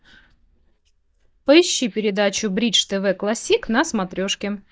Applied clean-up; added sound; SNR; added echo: neural mask model DeepFilterNet 3.